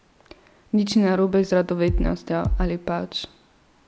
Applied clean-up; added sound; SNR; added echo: none; Bass drum; 1 dB; none.